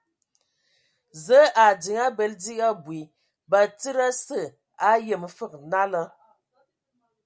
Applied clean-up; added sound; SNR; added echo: none; none; none; none.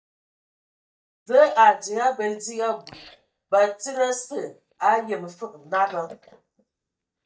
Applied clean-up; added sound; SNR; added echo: neural mask model DeepFilterNet 3.